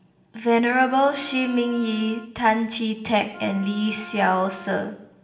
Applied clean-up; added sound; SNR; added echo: none; Wind instrument, woodwind instrument; 19 dB; reverberation time 0.8 s.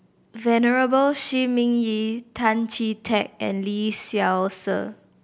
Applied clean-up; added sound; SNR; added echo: none; none; none; none.